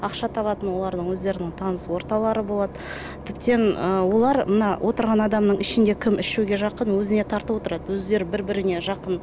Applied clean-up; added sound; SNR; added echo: none; Engine / Boat, Water vehicle; 14 dB; none.